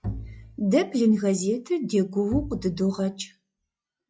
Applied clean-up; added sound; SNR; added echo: classical method log-MMSE.